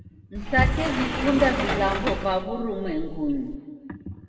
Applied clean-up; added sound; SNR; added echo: none; Sliding door; 1 dB; reverberation time 1.7 s.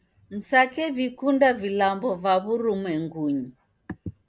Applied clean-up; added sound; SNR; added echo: none; none; none; none.